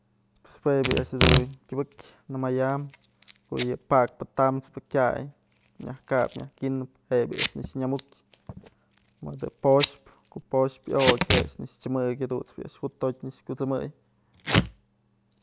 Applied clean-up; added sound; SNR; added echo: none; Packing tape, duct tape / Tearing; 4 dB; none.